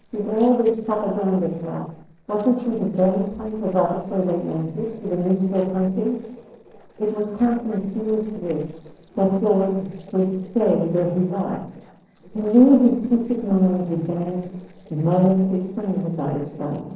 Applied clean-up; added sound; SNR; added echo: neural separator model SepFormer DNS4.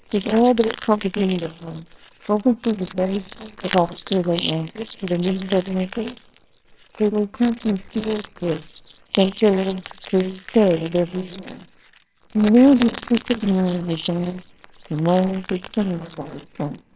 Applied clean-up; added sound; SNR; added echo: neural separator model SepFormer WHAMR!.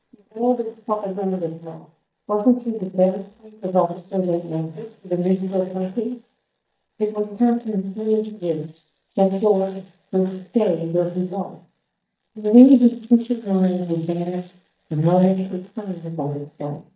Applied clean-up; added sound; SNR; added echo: neural mask model DeepFilterNet 3.